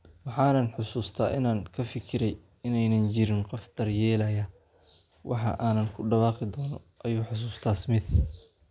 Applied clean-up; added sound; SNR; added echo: none; none; none; none.